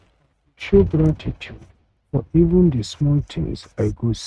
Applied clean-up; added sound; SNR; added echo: neural mask model RNNoise.